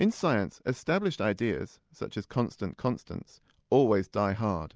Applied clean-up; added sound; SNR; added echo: none; none; none; none.